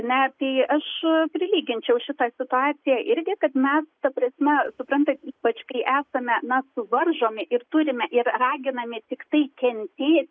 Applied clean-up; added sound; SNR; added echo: none; none; none; none.